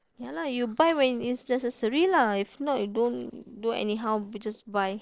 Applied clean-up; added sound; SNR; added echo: neural separator model SepFormer DNS4.